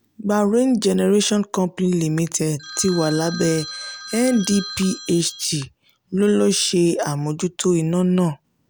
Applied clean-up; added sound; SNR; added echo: none; Telephone; 14 dB; none.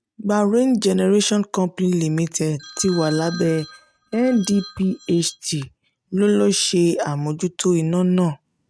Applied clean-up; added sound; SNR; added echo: neural mask model RNNoise.